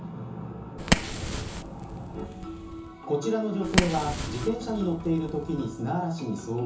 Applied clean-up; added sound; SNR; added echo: none; Fire; 2 dB; reverberation time 0.7 s.